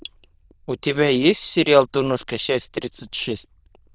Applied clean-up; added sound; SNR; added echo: neural diffusion model UNIVERSE++.